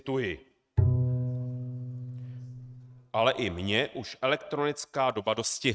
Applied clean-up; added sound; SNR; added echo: neural mask model RNNoise.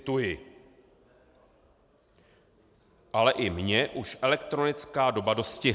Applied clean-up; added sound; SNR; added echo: none; none; none; none.